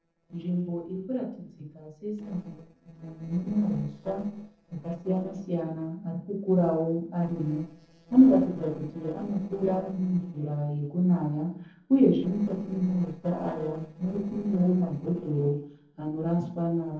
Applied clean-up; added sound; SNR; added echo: neural separator model SepFormer DNS4.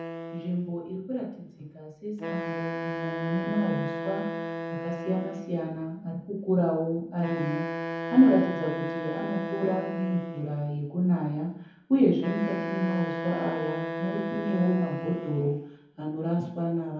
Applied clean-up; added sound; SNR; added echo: none; Wind instrument, woodwind instrument; 7 dB; reverberation time 0.7 s.